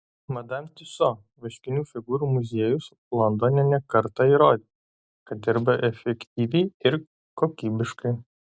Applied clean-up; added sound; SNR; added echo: none; none; none; none.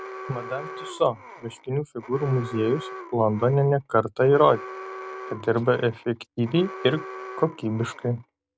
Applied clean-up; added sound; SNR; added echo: none; Alarm; 14 dB; none.